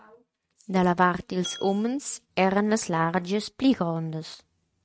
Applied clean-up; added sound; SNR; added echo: neural mask model RNNoise.